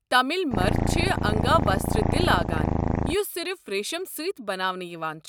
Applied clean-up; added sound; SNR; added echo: none; Purr; -3 dB; none.